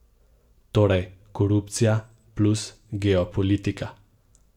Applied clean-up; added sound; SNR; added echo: none; none; none; reverberation time 0.3 s.